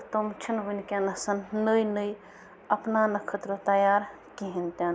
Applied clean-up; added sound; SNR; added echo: none; none; none; none.